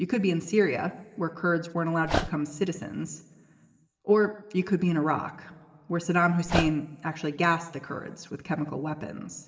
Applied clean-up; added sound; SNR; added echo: none; Dog; 5 dB; reverberation time 2.9 s.